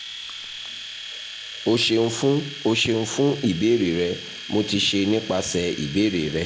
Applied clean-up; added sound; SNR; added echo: none; Domestic sounds, home sounds; 12 dB; none.